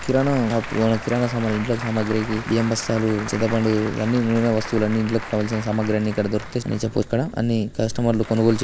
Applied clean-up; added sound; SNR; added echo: none; Applause / Crowd; 11 dB; none.